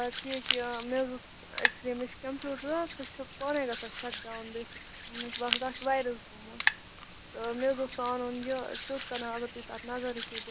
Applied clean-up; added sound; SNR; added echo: none; Hands; -1 dB; none.